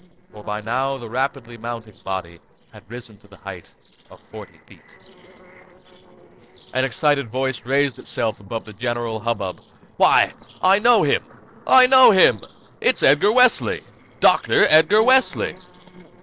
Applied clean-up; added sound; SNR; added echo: neural separator model SepFormer DNS4.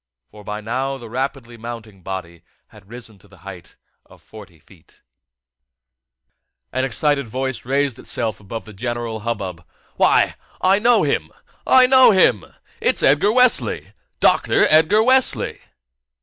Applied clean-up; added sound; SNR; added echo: none; none; none; none.